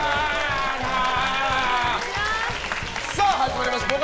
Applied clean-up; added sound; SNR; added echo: none; Telephone; 15 dB; none.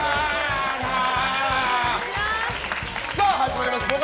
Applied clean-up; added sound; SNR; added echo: none; none; none; none.